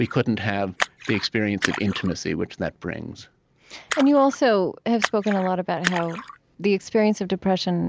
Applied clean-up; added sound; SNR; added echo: none; Splash, splatter; 11 dB; none.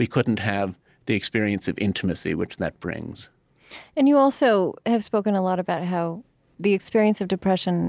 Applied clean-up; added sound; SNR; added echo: none; none; none; none.